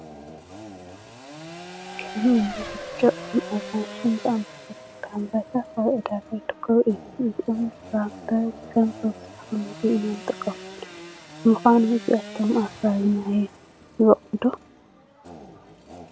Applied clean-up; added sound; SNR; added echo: none; Sawing / Engine + Race car, auto racing; 15 dB; none.